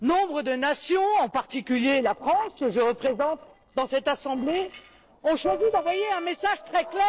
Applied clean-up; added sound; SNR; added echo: neural separator model SepFormer DNS4.